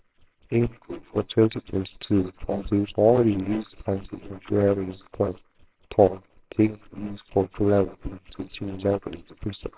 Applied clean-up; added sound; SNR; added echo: neural separator model SepFormer WHAMR!.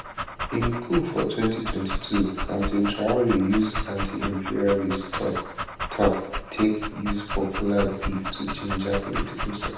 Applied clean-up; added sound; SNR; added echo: none; Dog; 5 dB; reverberation time 0.8 s.